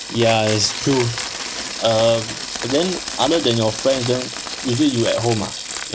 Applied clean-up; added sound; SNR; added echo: none; Sink (filling or washing) + Coin (dropping); 7 dB; none.